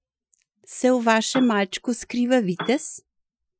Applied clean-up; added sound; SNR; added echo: classical method Wiener filter.